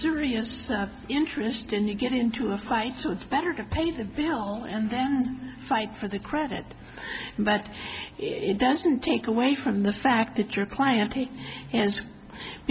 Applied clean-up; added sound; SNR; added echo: none; none; none; none.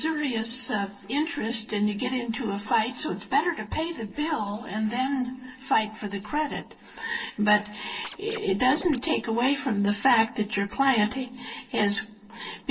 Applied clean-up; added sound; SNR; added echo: neural separator model SepFormer DNS4.